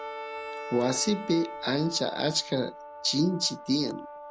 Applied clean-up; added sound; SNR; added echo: none; Bowed string instrument + Brass instrument; 11 dB; none.